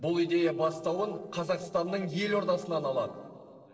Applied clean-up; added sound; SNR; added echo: neural separator model SepFormer DNS4.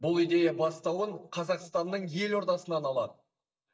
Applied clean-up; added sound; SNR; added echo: neural mask model DeepFilterNet 3.